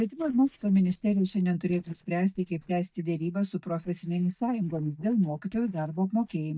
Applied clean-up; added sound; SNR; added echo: neural mask model DeepFilterNet 3.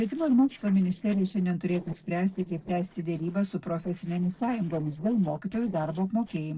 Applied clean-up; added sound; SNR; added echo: neural separator model SepFormer DNS4.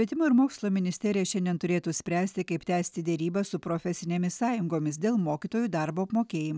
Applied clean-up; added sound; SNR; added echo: none; none; none; none.